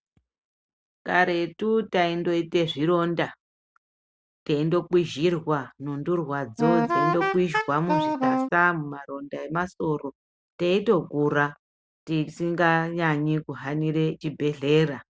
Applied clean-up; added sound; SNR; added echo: none; Wind instrument, woodwind instrument; -1 dB; none.